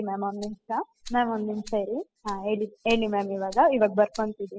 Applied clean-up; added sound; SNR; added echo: classical method spectral subtraction.